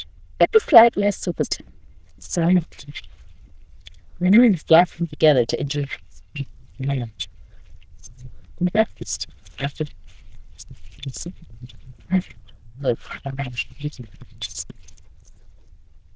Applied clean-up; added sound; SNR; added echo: neural diffusion model UNIVERSE++.